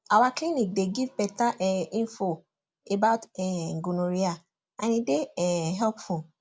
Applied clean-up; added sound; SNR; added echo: none; none; none; none.